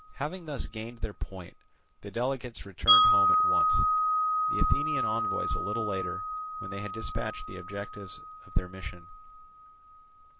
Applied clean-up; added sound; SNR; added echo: none; Wind chime; -4 dB; none.